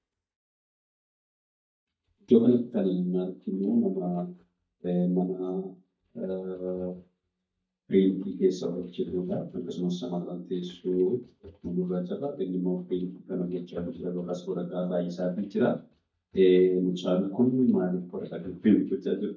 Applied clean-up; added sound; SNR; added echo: neural mask model DeepFilterNet 3.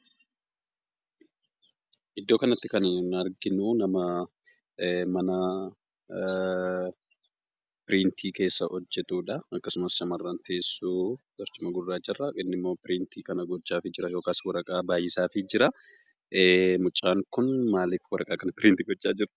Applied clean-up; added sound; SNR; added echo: none; none; none; none.